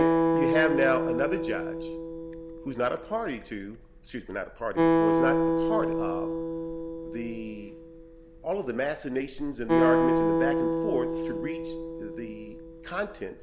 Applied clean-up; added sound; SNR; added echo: none; Acoustic guitar; -4 dB; none.